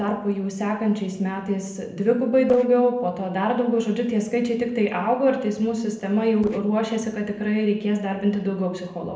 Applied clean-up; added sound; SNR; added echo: neural separator model SepFormer DNS4.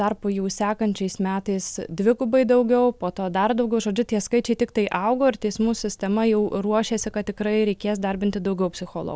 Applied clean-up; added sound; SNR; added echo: none; none; none; none.